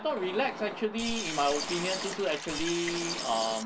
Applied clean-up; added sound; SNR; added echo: none; Liquid; 5 dB; none.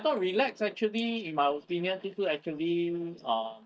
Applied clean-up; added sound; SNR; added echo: neural mask model DeepFilterNet 3.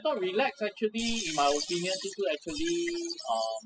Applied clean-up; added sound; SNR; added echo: classical method spectral subtraction.